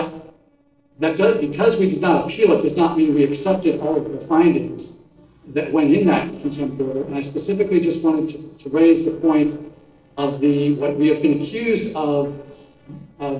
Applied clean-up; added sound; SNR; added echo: neural separator model SepFormer DNS4.